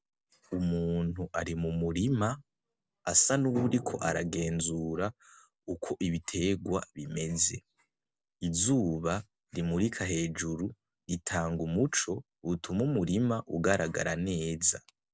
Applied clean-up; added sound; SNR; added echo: none; none; none; none.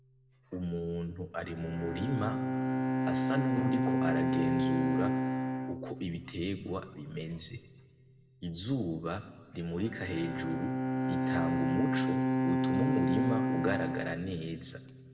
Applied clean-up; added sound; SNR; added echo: none; Bowed string instrument; -3 dB; reverberation time 1.3 s.